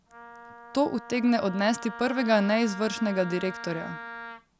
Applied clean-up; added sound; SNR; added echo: none; Wind instrument, woodwind instrument; 13 dB; none.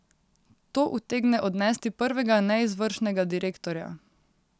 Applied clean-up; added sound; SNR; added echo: none; none; none; none.